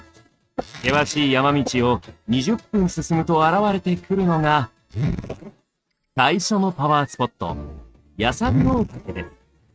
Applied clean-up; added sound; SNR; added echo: neural mask model RNNoise.